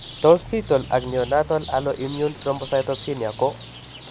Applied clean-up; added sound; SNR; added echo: none; Accelerating, revving, vroom / Motor vehicle (road) + Rain; 14 dB; none.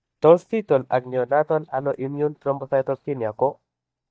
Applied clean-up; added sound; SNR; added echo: neural mask model DeepFilterNet 3.